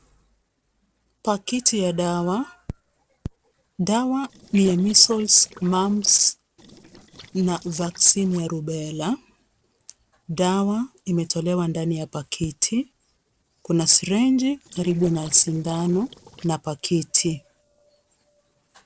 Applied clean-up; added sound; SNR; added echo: neural separator model SepFormer DNS4.